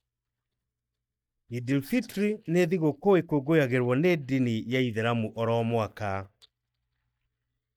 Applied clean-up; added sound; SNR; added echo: neural mask model DeepFilterNet 3.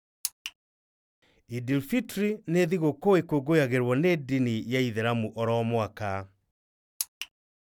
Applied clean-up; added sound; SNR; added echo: none; none; none; none.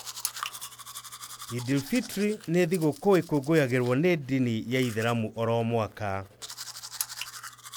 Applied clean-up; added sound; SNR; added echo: none; Domestic sounds, home sounds; 16 dB; none.